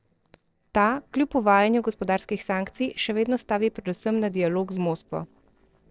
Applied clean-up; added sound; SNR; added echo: neural separator model SepFormer DNS4.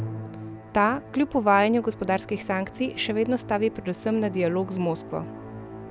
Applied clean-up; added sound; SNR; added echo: none; Musical instrument; 13 dB; none.